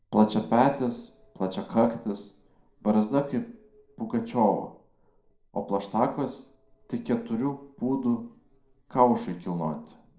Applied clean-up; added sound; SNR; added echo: neural separator model SepFormer DNS4.